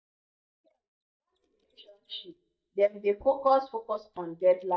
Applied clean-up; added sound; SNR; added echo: neural mask model DeepFilterNet 3.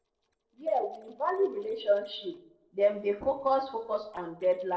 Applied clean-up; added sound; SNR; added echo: neural separator model SepFormer DNS4.